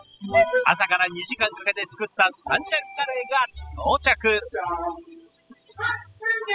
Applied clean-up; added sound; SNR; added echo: classical method spectral subtraction.